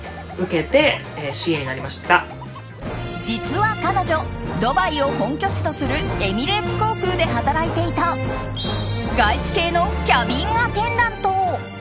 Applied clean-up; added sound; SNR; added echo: none; none; none; none.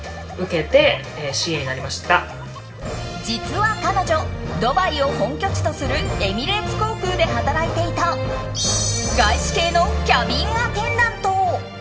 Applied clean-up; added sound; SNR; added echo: none; none; none; reverberation time 1.1 s.